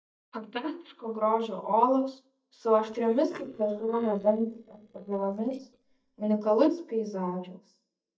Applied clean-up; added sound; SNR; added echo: neural mask model DeepFilterNet 3.